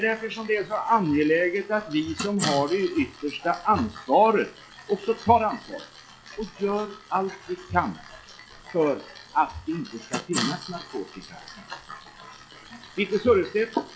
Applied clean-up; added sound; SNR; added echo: classical method log-MMSE.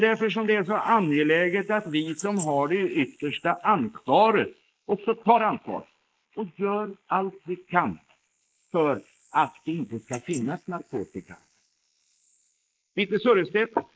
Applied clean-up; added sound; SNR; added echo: neural mask model Resemble Enhance denoiser.